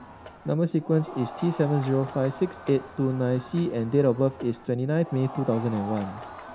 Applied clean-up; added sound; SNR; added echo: none; Crowd; 15 dB; none.